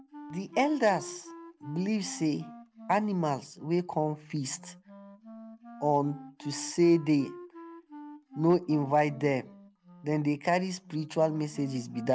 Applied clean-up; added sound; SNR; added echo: none; Wind instrument, woodwind instrument; 18 dB; none.